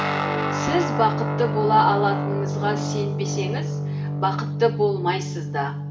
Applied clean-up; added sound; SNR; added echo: none; Guitar; 1 dB; reverberation time 0.7 s.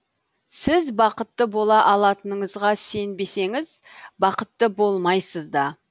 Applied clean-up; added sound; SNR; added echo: none; none; none; none.